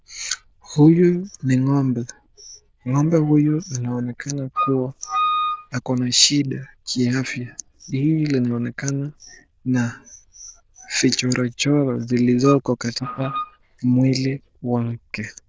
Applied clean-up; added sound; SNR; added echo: neural diffusion model UNIVERSE++.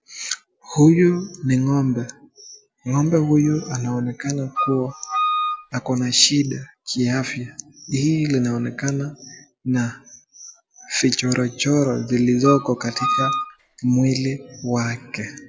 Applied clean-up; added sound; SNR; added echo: none; Wind instrument, woodwind instrument; 4 dB; none.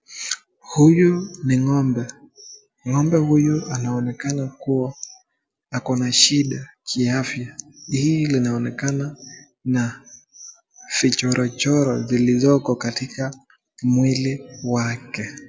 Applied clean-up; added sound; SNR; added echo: none; none; none; none.